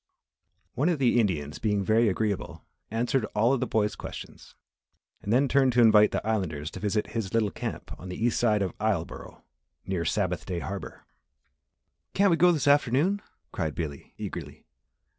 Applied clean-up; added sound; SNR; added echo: none; none; none; none.